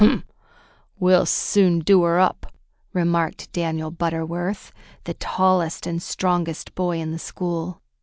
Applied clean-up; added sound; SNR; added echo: none; none; none; none.